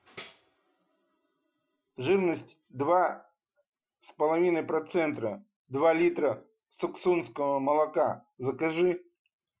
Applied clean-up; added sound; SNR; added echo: classical method Wiener filter.